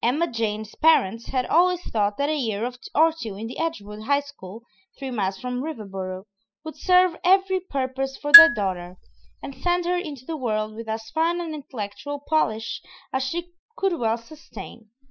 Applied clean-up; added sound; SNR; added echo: classical method spectral subtraction.